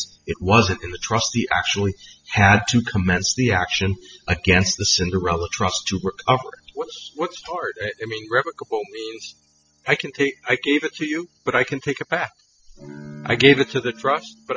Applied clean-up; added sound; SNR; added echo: classical method spectral subtraction.